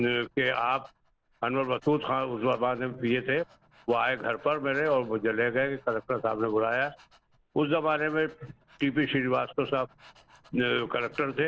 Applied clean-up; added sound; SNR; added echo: neural separator model SepFormer DNS4.